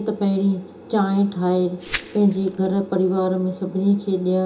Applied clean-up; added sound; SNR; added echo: none; Glass; 15 dB; reverberation time 0.2 s.